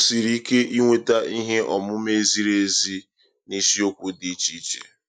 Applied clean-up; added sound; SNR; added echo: none; none; none; none.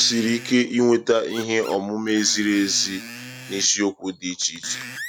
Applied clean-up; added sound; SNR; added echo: none; Screech; 17 dB; none.